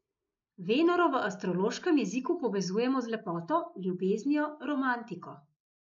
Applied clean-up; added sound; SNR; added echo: neural mask model Resemble Enhance denoiser.